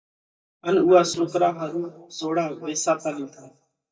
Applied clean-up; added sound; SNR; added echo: neural mask model DeepFilterNet 3.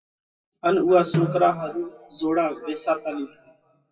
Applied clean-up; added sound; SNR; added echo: classical method WPE with log-MMSE.